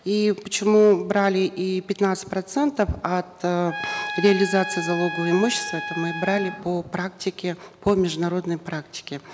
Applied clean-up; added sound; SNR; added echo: none; Trumpet; 8 dB; none.